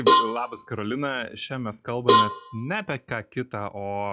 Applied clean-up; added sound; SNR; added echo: classical method log-MMSE.